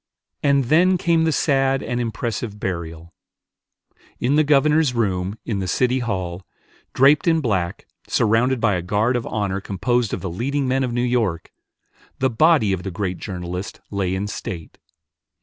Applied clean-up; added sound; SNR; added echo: none; none; none; none.